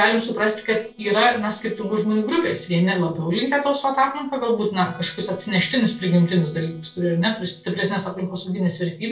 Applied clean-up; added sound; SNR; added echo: neural separator model SepFormer DNS4.